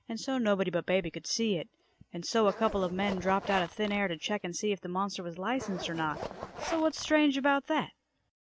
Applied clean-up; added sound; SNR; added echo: none; Zipper (clothing); 11 dB; none.